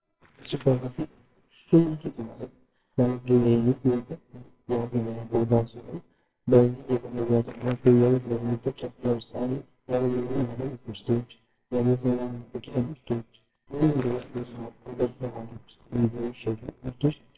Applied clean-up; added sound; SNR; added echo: neural separator model SepFormer WHAMR!.